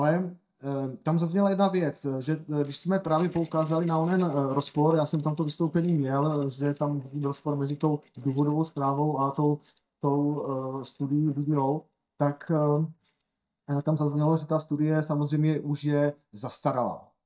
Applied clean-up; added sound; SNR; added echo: neural mask model DeepFilterNet 3.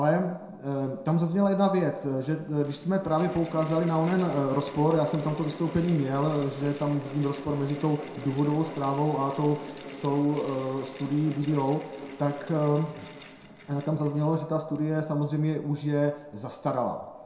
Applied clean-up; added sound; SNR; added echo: none; Mechanical fan; 16 dB; reverberation time 0.5 s.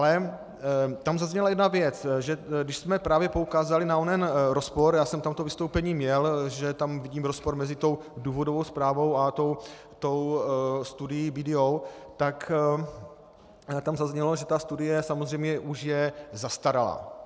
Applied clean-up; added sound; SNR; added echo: none; none; none; none.